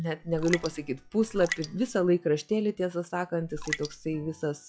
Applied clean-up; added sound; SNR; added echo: classical method log-MMSE.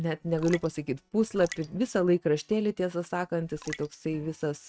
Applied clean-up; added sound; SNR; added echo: neural mask model RNNoise.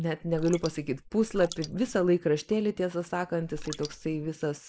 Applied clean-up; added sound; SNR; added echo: neural mask model Resemble Enhance denoiser.